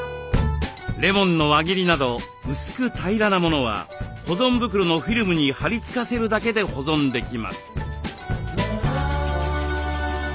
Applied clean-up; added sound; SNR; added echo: none; Brass instrument; 16 dB; none.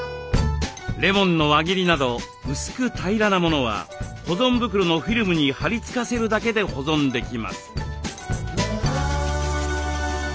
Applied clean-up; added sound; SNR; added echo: none; none; none; none.